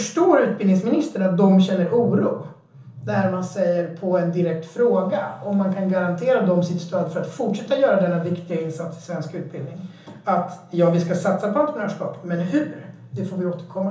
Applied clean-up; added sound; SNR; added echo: none; none; none; reverberation time 1.2 s.